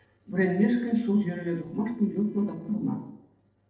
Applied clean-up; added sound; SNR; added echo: neural separator model SepFormer DNS4.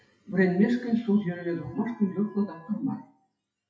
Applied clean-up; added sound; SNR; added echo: classical method WPE with log-MMSE.